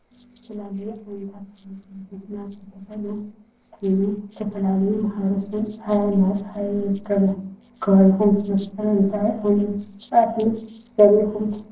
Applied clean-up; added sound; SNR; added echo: neural separator model SepFormer DNS4.